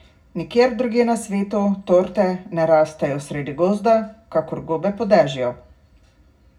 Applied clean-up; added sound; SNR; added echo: none; none; none; reverberation time 0.4 s.